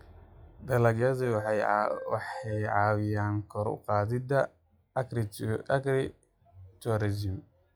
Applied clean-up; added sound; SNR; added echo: classical method log-MMSE.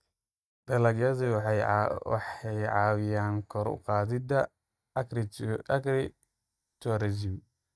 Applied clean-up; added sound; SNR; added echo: neural mask model DeepFilterNet 3.